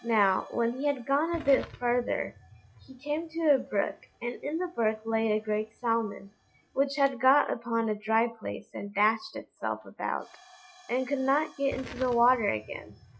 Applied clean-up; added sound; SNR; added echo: classical method log-MMSE.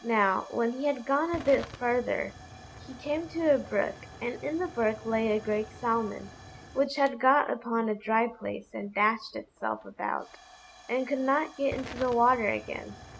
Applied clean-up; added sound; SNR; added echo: none; Tick / Hiss / Explosion / Fire; 18 dB; none.